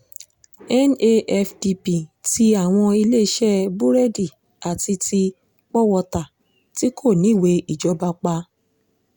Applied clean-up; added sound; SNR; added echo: none; none; none; none.